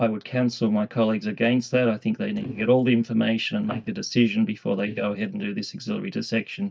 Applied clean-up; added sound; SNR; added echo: neural mask model DeepFilterNet 3.